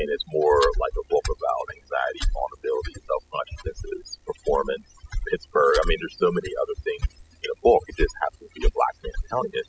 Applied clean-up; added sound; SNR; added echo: classical method spectral subtraction.